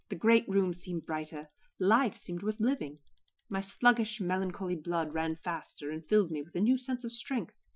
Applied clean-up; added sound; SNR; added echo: classical method Wiener filter.